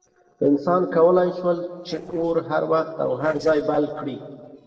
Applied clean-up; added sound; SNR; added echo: neural separator model SepFormer DNS4.